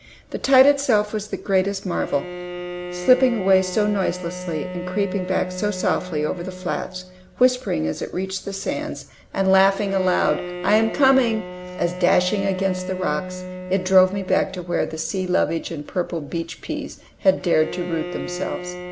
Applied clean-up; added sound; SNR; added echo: none; Bowed string instrument; 11 dB; none.